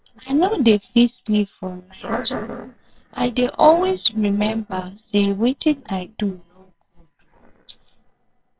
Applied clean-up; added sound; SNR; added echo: neural separator model SepFormer WHAMR!.